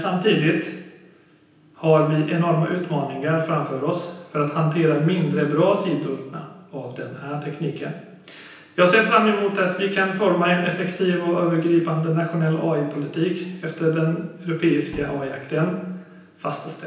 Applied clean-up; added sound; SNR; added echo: none; Bowed string instrument; 20 dB; reverberation time 0.9 s.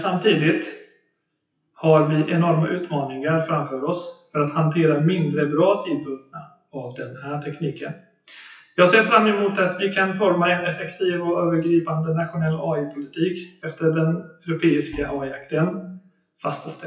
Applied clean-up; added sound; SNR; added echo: classical method WPE with log-MMSE.